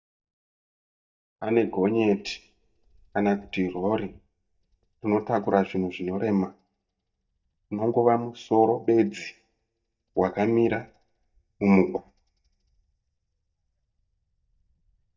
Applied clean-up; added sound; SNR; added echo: neural mask model DeepFilterNet 3.